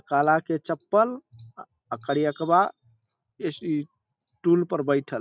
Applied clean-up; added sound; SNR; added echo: none; none; none; none.